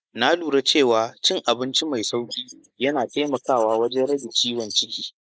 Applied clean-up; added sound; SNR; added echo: neural mask model Resemble Enhance denoiser.